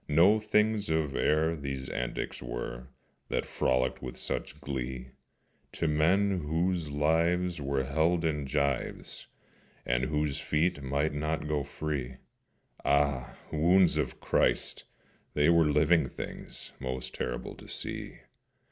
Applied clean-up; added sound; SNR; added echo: none; none; none; none.